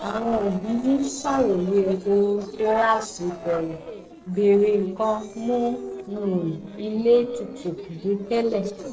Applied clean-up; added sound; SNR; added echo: neural separator model SepFormer DNS4.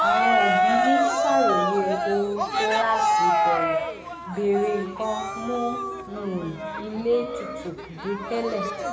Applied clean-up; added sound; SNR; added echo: none; Cheering; -3 dB; reverberation time 0.8 s.